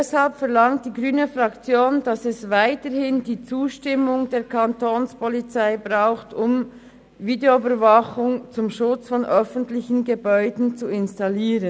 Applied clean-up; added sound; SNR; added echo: none; none; none; none.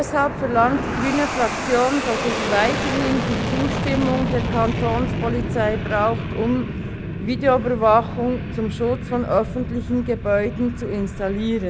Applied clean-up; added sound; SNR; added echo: none; Fixed-wing aircraft, airplane; 4 dB; none.